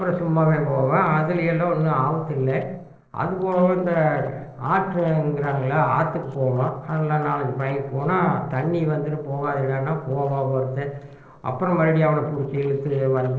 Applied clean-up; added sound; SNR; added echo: neural separator model SepFormer DNS4.